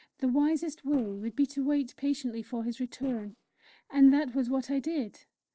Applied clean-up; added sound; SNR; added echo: neural separator model SepFormer DNS4.